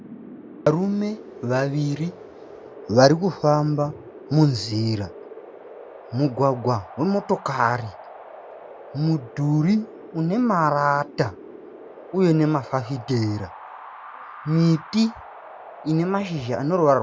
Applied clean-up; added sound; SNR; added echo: none; Wind; 18 dB; none.